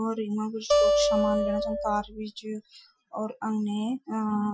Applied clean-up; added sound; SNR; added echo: classical method Wiener filter.